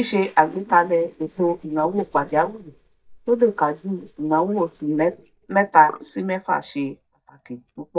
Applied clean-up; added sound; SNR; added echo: neural mask model DeepFilterNet 3.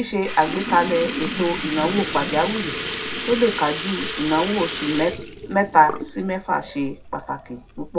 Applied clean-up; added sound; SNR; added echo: none; Sink (filling or washing) / Liquid; 7 dB; reverberation time 0.4 s.